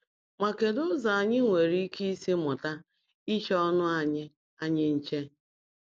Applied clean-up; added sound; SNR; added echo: none; none; none; none.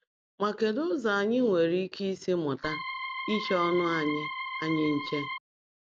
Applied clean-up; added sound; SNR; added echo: none; Organ; 6 dB; none.